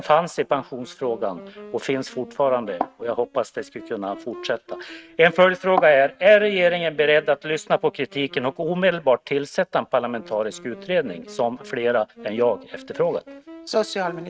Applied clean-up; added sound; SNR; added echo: neural mask model RNNoise.